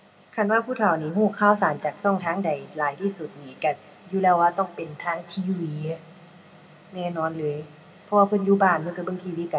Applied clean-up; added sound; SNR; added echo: none; none; none; reverberation time 1.1 s.